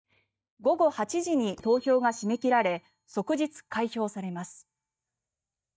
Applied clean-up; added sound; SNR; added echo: neural mask model DeepFilterNet 3.